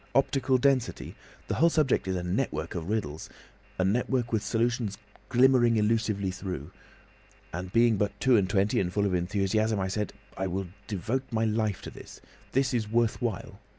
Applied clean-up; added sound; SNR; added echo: none; none; none; none.